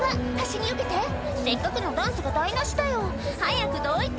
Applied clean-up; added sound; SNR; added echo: none; none; none; none.